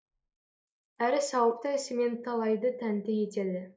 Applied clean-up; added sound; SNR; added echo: neural mask model Resemble Enhance denoiser.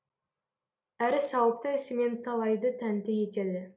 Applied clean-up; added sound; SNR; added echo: none; none; none; none.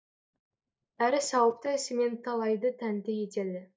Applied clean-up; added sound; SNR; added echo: neural mask model DeepFilterNet 3.